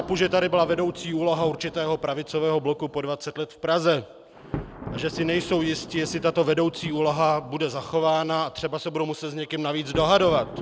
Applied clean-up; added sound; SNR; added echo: none; Thunder; 14 dB; none.